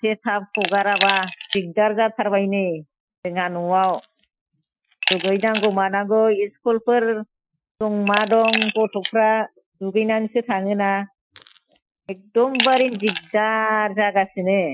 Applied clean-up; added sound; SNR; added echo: classical method Wiener filter.